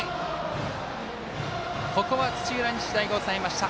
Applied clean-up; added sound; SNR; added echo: none; none; none; none.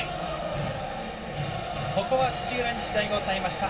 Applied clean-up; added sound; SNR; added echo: none; none; none; reverberation time 0.2 s.